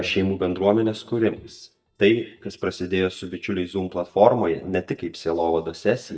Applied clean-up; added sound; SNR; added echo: neural mask model DeepFilterNet 3.